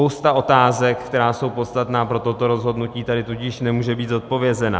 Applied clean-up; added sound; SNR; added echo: none; none; none; none.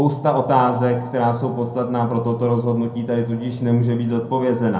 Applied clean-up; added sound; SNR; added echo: none; none; none; reverberation time 0.6 s.